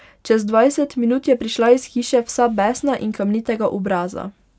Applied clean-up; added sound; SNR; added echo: none; none; none; none.